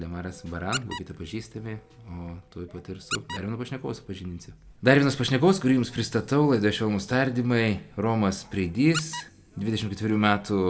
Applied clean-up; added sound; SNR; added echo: none; Squeak; 15 dB; reverberation time 0.9 s.